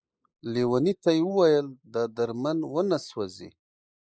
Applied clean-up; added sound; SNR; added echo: neural mask model Resemble Enhance denoiser.